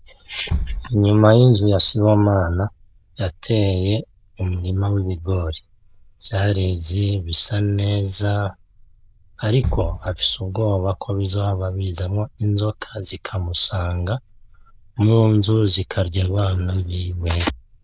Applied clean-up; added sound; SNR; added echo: neural diffusion model UNIVERSE++.